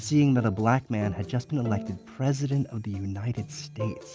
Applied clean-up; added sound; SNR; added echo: none; none; none; none.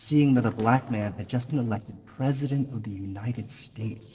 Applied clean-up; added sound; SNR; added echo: neural separator model SepFormer DNS4.